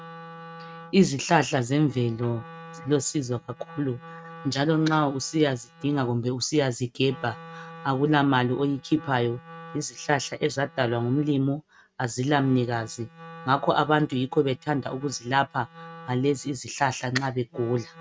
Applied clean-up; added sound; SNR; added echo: neural mask model RNNoise.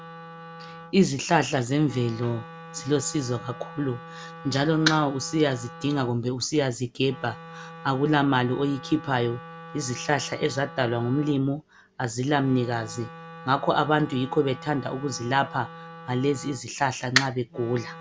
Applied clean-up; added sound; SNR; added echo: none; Wind instrument, woodwind instrument; 17 dB; none.